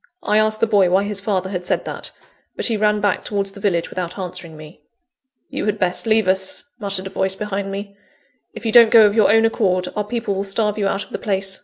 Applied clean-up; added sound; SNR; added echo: none; none; none; none.